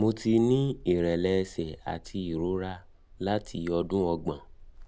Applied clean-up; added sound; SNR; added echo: none; Bark; 20 dB; none.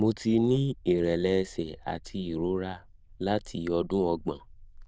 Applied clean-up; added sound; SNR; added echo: neural diffusion model UNIVERSE++.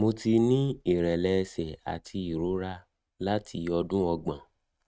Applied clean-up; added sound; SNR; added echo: neural mask model RNNoise.